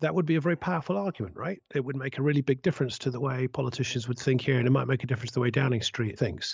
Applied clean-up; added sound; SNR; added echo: neural mask model DeepFilterNet 3.